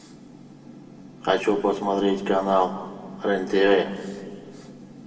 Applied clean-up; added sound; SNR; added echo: none; none; none; reverberation time 1.6 s.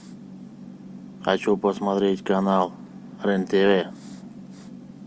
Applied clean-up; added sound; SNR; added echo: none; none; none; none.